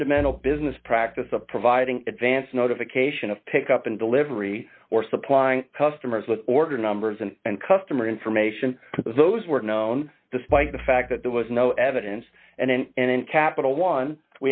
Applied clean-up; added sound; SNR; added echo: neural mask model RNNoise.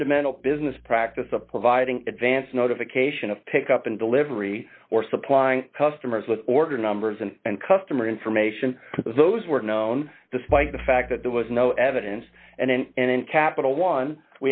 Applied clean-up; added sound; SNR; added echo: neural mask model DeepFilterNet 3.